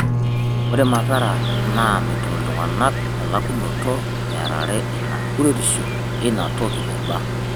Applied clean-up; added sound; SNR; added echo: none; Microwave oven; -2 dB; none.